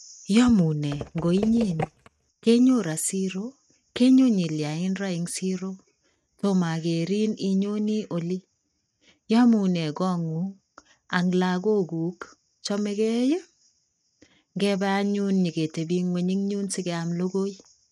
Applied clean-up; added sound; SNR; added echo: neural mask model RNNoise.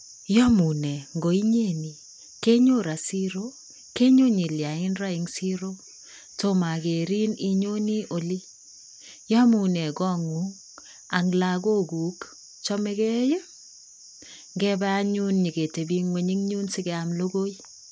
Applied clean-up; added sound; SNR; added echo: none; none; none; none.